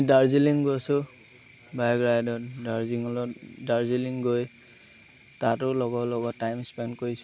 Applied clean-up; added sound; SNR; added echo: none; none; none; none.